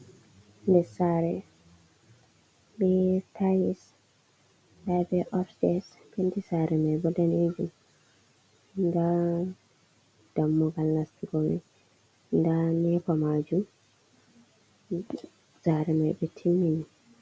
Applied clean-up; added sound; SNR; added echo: none; none; none; none.